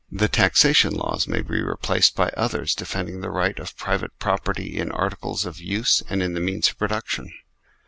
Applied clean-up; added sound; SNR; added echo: none; none; none; none.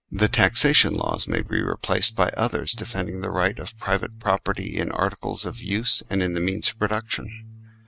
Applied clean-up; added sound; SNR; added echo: neural mask model RNNoise.